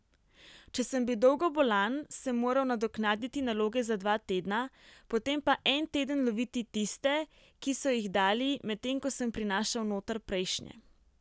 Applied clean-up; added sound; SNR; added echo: none; none; none; none.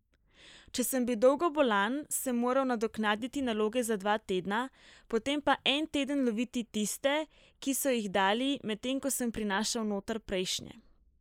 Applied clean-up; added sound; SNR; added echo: neural mask model Resemble Enhance denoiser.